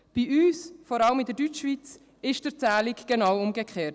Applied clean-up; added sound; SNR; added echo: none; none; none; none.